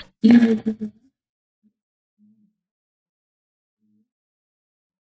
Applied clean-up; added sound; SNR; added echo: neural mask model DeepFilterNet 3.